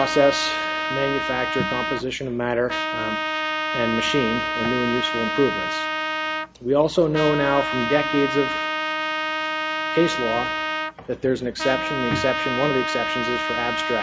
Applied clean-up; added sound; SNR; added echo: none; Trumpet; 2 dB; none.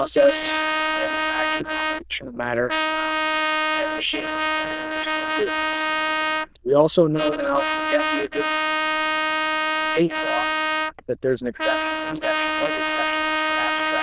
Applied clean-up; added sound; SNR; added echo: neural diffusion model UNIVERSE++.